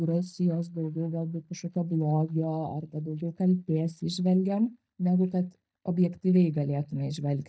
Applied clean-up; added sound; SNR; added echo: neural mask model DeepFilterNet 3.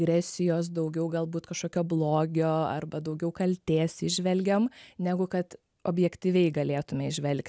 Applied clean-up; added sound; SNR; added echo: none; none; none; none.